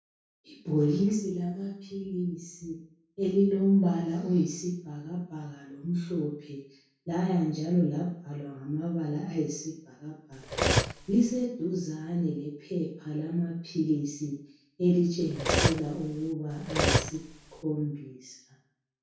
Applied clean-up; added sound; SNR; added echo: none; Cutlery, silverware; 0 dB; reverberation time 0.6 s.